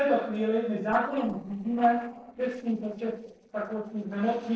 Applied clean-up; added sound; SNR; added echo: neural separator model SepFormer DNS4.